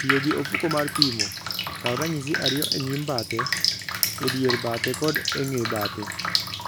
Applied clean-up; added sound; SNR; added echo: none; Drip; 0 dB; none.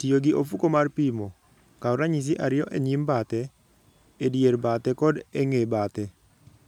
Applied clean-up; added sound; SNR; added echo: none; none; none; none.